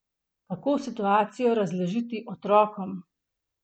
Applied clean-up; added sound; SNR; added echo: none; none; none; none.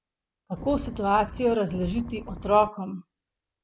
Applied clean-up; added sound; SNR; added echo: none; Wind; 11 dB; none.